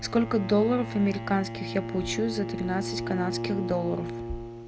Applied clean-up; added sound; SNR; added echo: none; Bowed string instrument; 6 dB; none.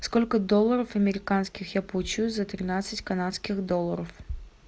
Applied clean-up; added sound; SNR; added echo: none; none; none; none.